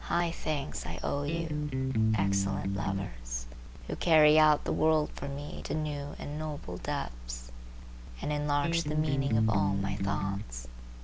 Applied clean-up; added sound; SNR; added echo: none; Electric guitar; -1 dB; none.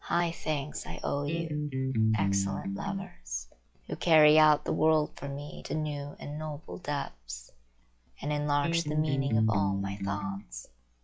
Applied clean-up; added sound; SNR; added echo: classical method log-MMSE.